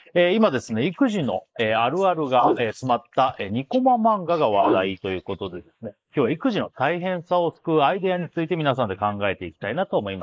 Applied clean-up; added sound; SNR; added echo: neural mask model Resemble Enhance denoiser.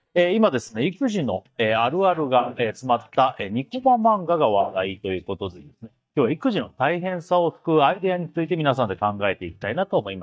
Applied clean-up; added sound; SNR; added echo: neural mask model DeepFilterNet 3.